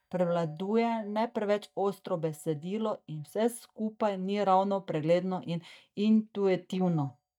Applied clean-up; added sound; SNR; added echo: neural mask model DeepFilterNet 3.